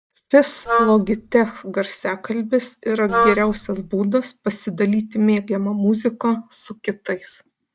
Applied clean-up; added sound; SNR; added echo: neural mask model DeepFilterNet 3.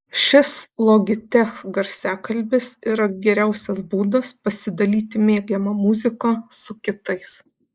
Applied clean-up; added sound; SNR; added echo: neural mask model Resemble Enhance denoiser.